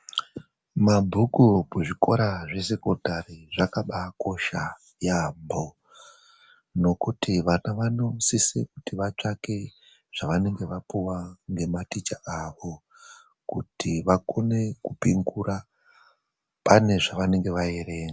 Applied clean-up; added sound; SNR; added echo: none; none; none; none.